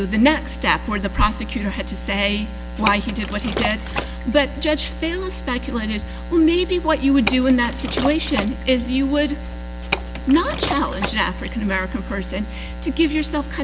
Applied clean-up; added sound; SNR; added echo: none; Liquid; 9 dB; none.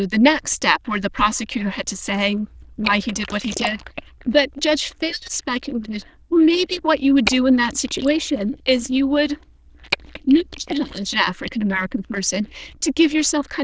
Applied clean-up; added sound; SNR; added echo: neural diffusion model UNIVERSE++.